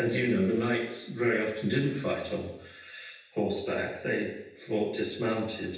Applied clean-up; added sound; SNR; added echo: none; none; none; reverberation time 0.9 s.